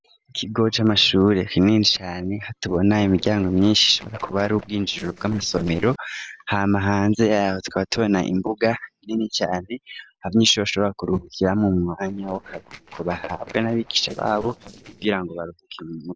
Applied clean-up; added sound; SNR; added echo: neural separator model SepFormer DNS4.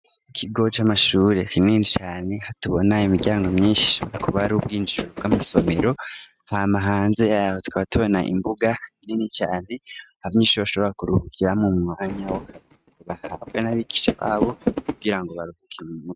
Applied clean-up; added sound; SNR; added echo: neural mask model RNNoise.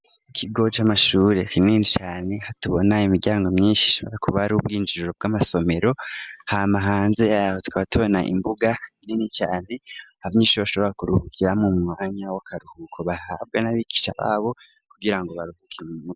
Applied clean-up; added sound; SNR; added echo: none; none; none; none.